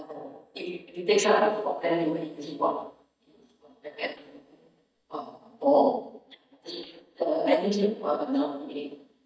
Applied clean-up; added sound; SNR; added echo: neural mask model DeepFilterNet 3.